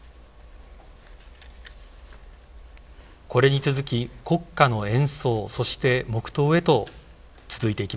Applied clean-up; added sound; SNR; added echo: none; none; none; none.